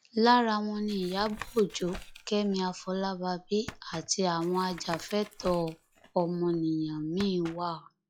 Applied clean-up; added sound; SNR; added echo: classical method log-MMSE.